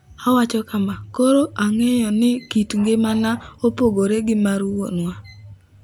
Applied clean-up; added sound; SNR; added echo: none; none; none; none.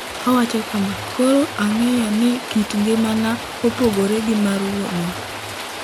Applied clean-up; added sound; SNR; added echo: none; Rain; 10 dB; none.